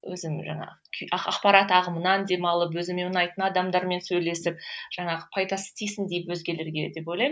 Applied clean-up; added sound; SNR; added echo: none; none; none; none.